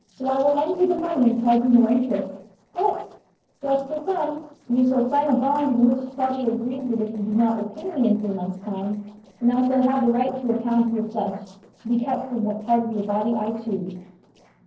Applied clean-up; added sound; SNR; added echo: neural separator model SepFormer DNS4.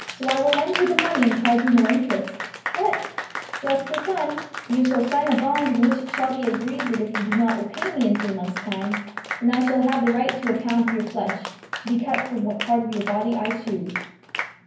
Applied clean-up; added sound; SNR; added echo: none; Applause; 8 dB; reverberation time 0.9 s.